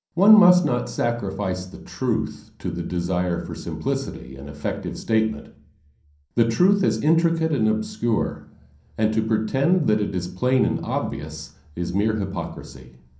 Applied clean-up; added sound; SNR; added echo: none; none; none; reverberation time 0.6 s.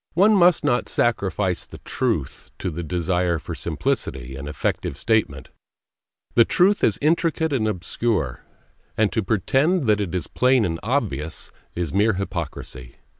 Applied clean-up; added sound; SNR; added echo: none; none; none; none.